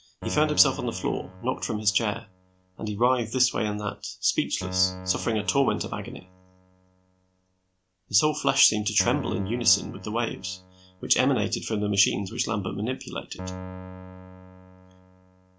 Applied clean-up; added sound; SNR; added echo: none; Keyboard (musical); 14 dB; none.